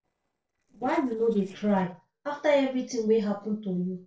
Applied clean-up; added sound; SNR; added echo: neural separator model SepFormer DNS4.